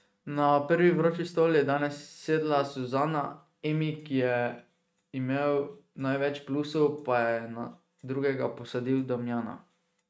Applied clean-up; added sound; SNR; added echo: neural mask model RNNoise.